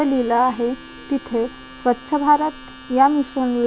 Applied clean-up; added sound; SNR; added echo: none; Domestic sounds, home sounds; 20 dB; none.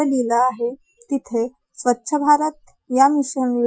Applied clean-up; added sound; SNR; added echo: classical method Wiener filter.